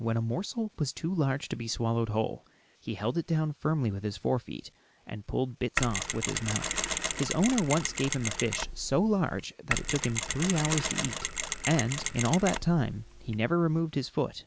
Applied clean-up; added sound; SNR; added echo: none; Mechanisms; 4 dB; none.